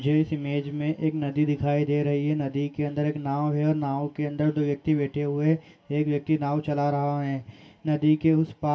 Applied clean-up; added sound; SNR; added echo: none; none; none; reverberation time 0.2 s.